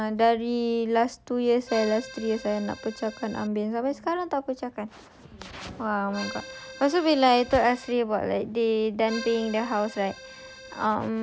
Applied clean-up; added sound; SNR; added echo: none; Accordion; 15 dB; none.